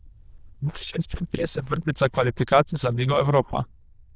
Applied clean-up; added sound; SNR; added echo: neural diffusion model UNIVERSE++.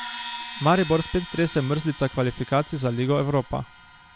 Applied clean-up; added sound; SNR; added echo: none; Crash cymbal; 14 dB; none.